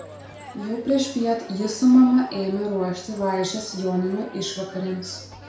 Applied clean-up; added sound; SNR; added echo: none; Crowd; 19 dB; reverberation time 0.6 s.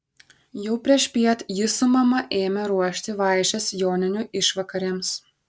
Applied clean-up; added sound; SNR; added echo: none; none; none; none.